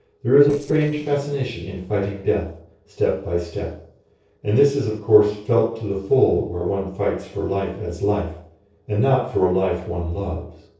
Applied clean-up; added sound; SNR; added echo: neural separator model SepFormer DNS4.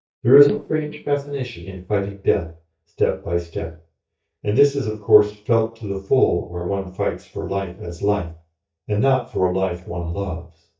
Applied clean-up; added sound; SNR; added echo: neural mask model DeepFilterNet 3.